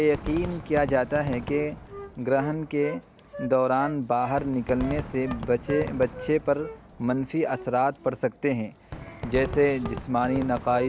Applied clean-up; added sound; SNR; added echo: none; Wind instrument, woodwind instrument + Fireworks; 12 dB; none.